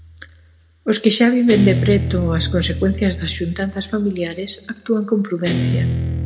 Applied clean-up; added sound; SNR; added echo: none; Guitar; 5 dB; reverberation time 1.2 s.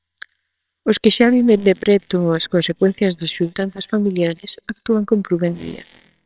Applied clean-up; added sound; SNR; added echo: neural separator model SepFormer WHAMR!.